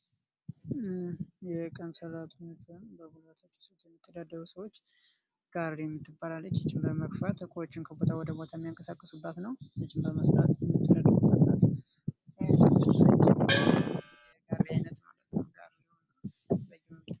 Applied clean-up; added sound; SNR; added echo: none; Gong; 3 dB; none.